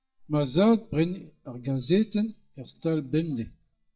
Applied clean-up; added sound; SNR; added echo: neural mask model DeepFilterNet 3.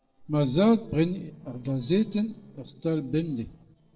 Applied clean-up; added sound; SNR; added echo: neural separator model SepFormer DNS4.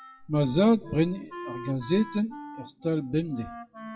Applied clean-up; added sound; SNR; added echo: classical method WPE with log-MMSE.